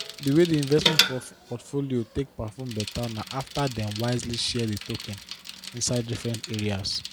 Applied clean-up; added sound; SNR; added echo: none; Bicycle; 5 dB; none.